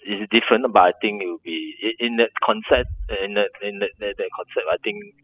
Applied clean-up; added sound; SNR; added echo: classical method spectral subtraction.